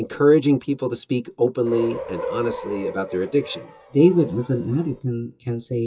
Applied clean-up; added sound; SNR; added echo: classical method WPE with log-MMSE.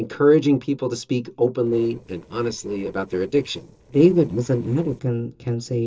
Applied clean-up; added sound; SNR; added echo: neural separator model SepFormer DNS4.